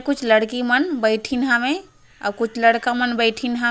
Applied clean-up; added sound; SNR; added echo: none; none; none; none.